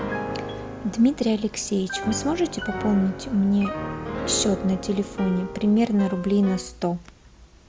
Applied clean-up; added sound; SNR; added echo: none; Piano; 9 dB; none.